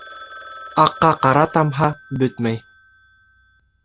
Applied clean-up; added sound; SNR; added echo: none; Telephone; 20 dB; none.